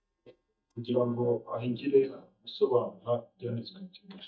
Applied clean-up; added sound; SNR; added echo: neural mask model DeepFilterNet 3.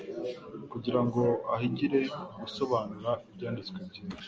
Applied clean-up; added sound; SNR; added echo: none; none; none; none.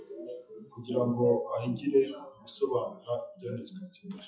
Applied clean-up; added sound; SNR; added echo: classical method WPE with log-MMSE.